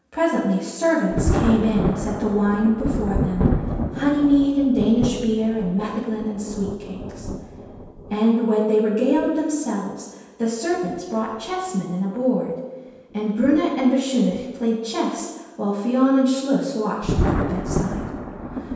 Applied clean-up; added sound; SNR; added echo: none; Thunder; 6 dB; reverberation time 1.2 s.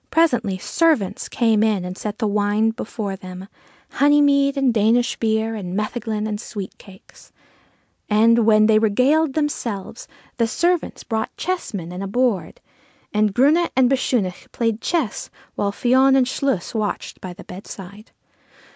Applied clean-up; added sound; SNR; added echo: none; none; none; none.